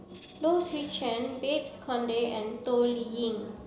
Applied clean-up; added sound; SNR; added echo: none; Tambourine; 10 dB; none.